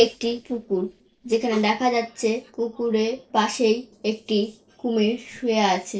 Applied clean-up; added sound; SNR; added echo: neural separator model SepFormer DNS4.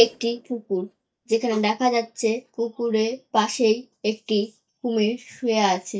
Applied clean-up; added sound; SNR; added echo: neural mask model DeepFilterNet 3.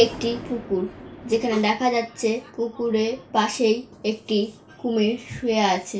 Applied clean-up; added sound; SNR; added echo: none; Thunder; 20 dB; reverberation time 0.3 s.